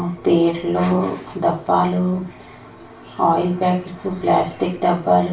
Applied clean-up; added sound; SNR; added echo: none; none; none; reverberation time 0.3 s.